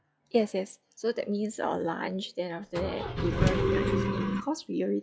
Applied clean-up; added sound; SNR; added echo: classical method log-MMSE.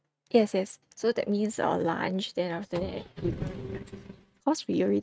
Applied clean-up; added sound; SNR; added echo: neural mask model RNNoise.